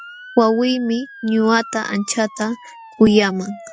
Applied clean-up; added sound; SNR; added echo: classical method Wiener filter.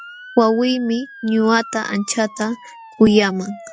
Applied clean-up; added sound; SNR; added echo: classical method log-MMSE.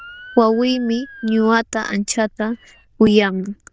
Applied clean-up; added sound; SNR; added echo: neural diffusion model UNIVERSE++.